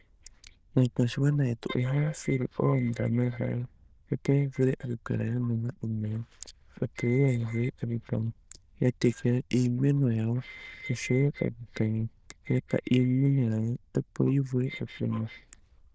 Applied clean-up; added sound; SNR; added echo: neural diffusion model UNIVERSE++.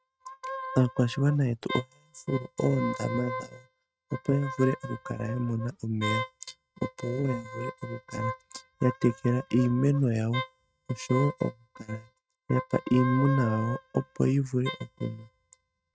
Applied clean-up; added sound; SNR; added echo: neural mask model RNNoise.